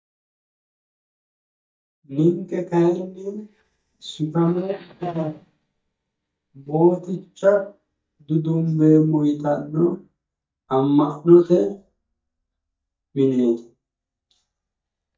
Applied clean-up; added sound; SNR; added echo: neural mask model DeepFilterNet 3.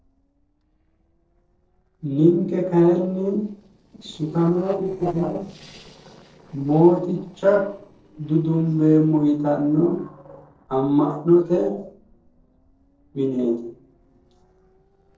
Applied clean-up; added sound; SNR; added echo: neural separator model SepFormer DNS4.